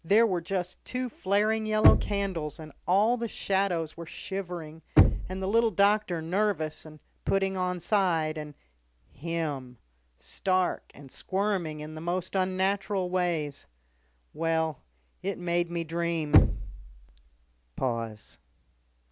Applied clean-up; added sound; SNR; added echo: none; Knock; -1 dB; none.